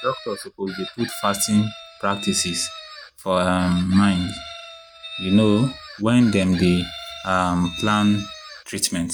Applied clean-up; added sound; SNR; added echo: none; Chicken, rooster; 14 dB; none.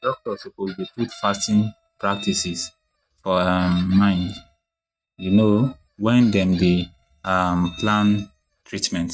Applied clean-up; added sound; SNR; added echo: neural mask model RNNoise.